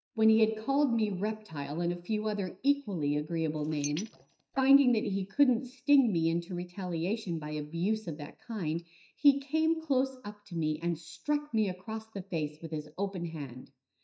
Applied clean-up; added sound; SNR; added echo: neural mask model DeepFilterNet 3.